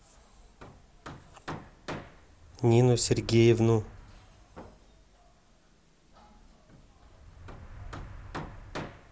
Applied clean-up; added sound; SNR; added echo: none; Hammer + Motor vehicle (road); 14 dB; none.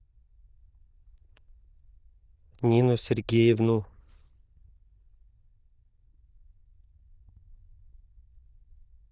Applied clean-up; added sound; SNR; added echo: neural diffusion model UNIVERSE++.